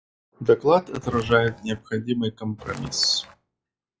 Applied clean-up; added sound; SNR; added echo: classical method log-MMSE.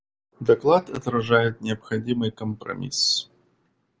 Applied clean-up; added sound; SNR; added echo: none; none; none; none.